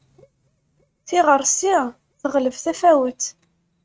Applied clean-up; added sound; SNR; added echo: neural mask model RNNoise.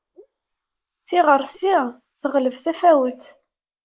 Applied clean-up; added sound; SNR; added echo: neural mask model Resemble Enhance denoiser.